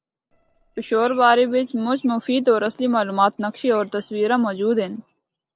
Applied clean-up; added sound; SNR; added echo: neural separator model SepFormer DNS4.